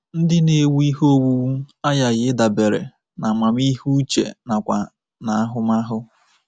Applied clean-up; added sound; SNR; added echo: none; none; none; none.